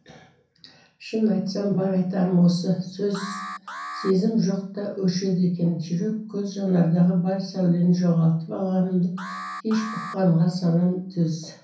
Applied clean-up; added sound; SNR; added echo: none; Alarm; 13 dB; reverberation time 0.6 s.